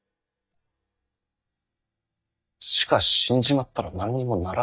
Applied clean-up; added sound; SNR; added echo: neural mask model DeepFilterNet 3.